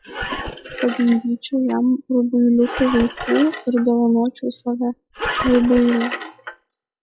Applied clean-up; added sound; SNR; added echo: classical method log-MMSE.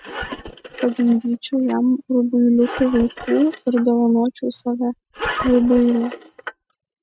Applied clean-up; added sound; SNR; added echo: neural mask model RNNoise.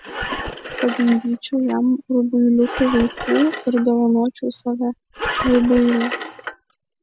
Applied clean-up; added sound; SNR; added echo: none; Engine; 10 dB; none.